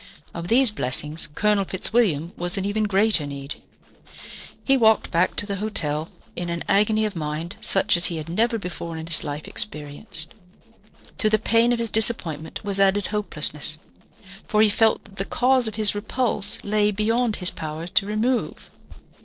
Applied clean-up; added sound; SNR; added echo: neural separator model SepFormer DNS4.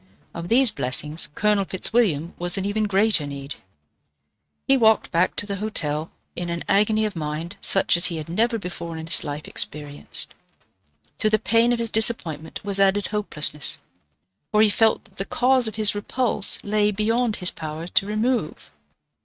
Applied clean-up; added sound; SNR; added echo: neural mask model RNNoise.